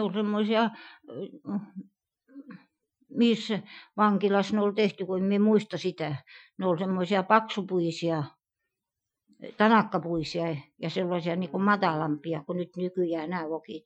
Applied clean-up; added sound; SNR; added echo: classical method Wiener filter.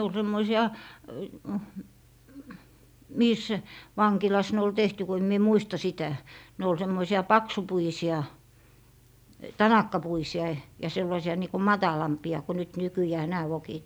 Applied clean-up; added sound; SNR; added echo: none; none; none; none.